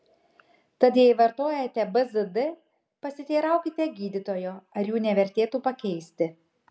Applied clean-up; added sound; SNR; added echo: none; none; none; none.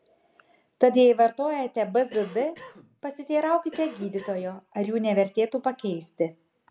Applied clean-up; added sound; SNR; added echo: none; Cough; 19 dB; none.